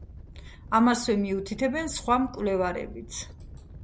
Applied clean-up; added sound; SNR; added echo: none; Animal; 16 dB; none.